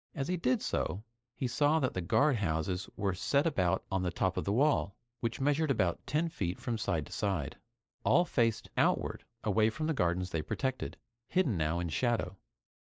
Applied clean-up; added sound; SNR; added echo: neural mask model Resemble Enhance denoiser.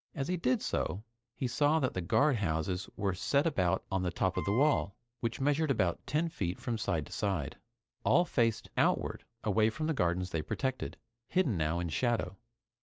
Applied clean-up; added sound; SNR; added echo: none; Wind instrument, woodwind instrument; 12 dB; none.